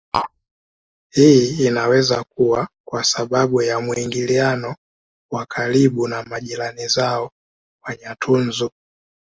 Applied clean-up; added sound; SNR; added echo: neural mask model Resemble Enhance denoiser.